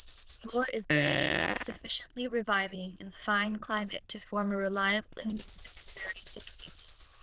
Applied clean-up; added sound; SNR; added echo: neural diffusion model UNIVERSE++.